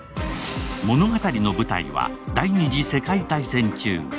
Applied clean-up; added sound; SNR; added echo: none; none; none; none.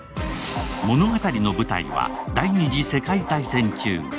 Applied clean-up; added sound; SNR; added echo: none; Bird / Fowl; 12 dB; none.